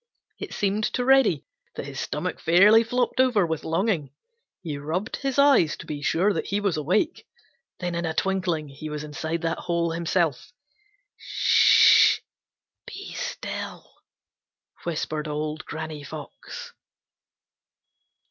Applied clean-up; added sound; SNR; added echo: none; none; none; none.